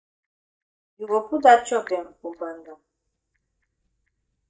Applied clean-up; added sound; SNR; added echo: neural mask model DeepFilterNet 3.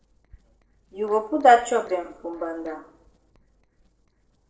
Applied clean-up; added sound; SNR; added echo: neural separator model SepFormer DNS4.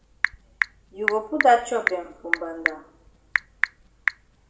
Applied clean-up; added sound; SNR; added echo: none; Telephone / Typing; 1 dB; reverberation time 0.5 s.